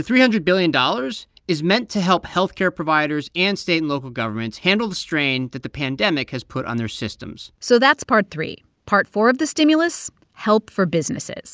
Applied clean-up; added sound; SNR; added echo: none; none; none; none.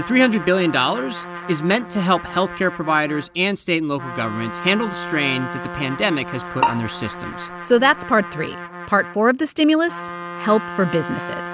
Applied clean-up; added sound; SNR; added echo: none; Trumpet + Bowed string instrument; 10 dB; none.